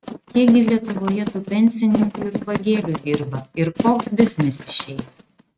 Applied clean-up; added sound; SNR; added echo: neural mask model RNNoise.